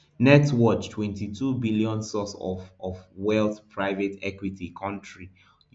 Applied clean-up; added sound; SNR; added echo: none; none; none; none.